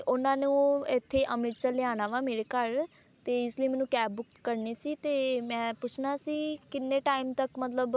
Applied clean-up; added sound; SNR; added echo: none; none; none; none.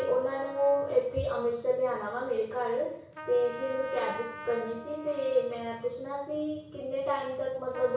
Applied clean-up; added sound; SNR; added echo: none; Trumpet; 16 dB; reverberation time 0.6 s.